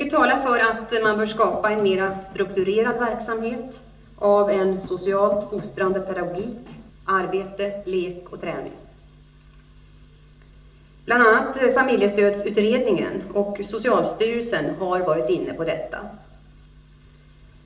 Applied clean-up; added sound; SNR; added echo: none; Drum; 19 dB; reverberation time 0.6 s.